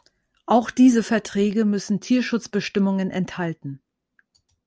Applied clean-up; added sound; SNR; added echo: none; none; none; none.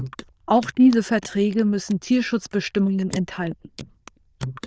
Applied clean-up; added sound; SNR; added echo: neural diffusion model UNIVERSE++.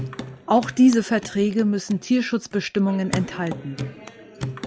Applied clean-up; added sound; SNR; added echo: none; Hands / Wood; 12 dB; none.